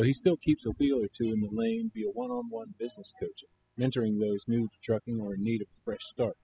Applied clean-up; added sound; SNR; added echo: classical method spectral subtraction.